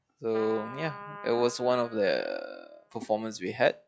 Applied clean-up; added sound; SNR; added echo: classical method log-MMSE.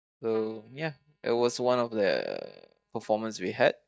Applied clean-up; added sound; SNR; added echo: neural mask model DeepFilterNet 3.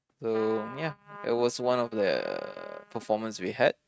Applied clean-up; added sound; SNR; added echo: neural mask model RNNoise.